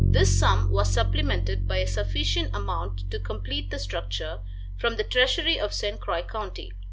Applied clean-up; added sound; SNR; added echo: none; Bass guitar; -3 dB; none.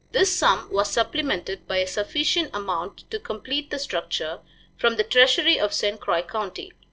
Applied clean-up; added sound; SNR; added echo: neural separator model SepFormer DNS4.